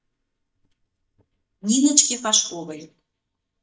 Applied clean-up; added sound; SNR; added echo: neural mask model DeepFilterNet 3.